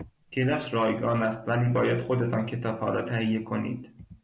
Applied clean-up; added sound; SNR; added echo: none; none; none; none.